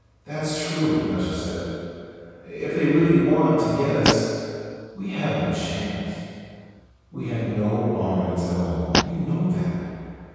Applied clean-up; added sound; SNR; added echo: none; Fart; 4 dB; reverberation time 2.2 s.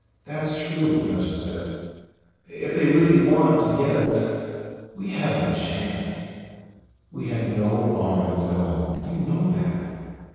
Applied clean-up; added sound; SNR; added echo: neural separator model SepFormer DNS4.